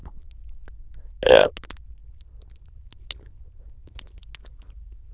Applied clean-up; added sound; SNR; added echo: neural diffusion model UNIVERSE++.